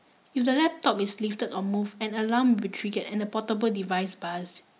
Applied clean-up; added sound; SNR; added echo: none; none; none; none.